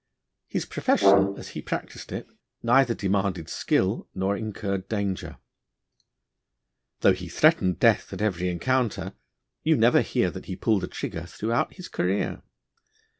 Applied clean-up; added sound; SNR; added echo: none; Brass instrument; -1 dB; none.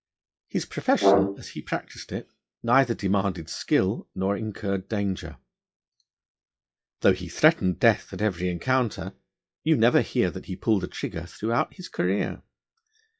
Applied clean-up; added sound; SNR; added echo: classical method log-MMSE.